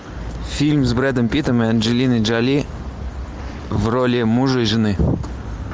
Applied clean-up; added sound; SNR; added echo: none; none; none; none.